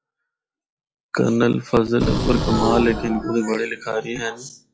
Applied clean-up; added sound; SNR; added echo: classical method log-MMSE.